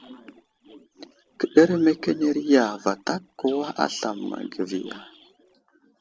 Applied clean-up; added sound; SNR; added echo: neural separator model SepFormer DNS4.